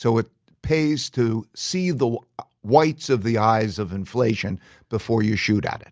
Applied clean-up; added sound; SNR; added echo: none; none; none; none.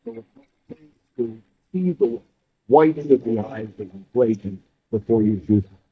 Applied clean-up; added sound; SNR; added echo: neural mask model DeepFilterNet 3.